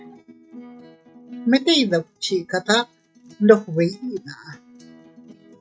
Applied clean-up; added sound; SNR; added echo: neural mask model RNNoise.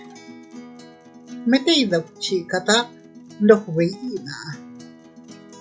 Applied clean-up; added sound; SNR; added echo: none; Acoustic guitar; 19 dB; none.